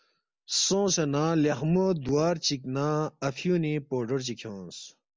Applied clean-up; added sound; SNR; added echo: none; none; none; none.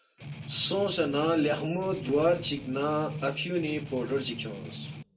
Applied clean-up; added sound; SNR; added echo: none; Strum; 13 dB; reverberation time 0.2 s.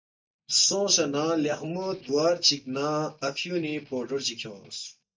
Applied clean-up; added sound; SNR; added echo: neural mask model DeepFilterNet 3.